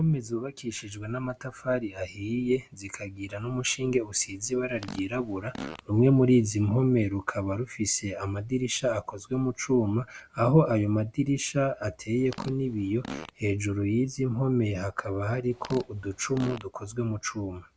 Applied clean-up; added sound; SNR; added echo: none; Fart; 16 dB; none.